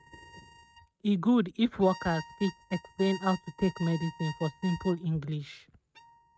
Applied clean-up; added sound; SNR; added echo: neural mask model RNNoise.